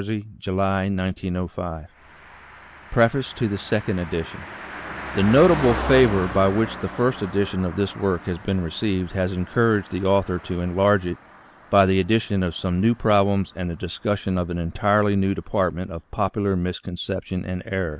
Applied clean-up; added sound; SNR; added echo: none; Car passing by; 14 dB; none.